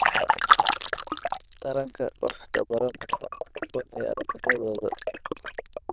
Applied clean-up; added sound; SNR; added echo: neural diffusion model UNIVERSE++.